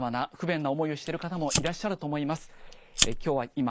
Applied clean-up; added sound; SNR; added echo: neural mask model Resemble Enhance denoiser.